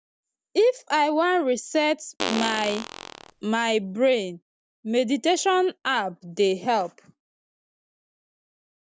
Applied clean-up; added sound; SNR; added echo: none; Fart; 6 dB; none.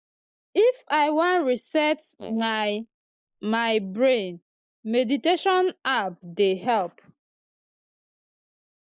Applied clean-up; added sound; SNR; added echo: neural mask model Resemble Enhance denoiser.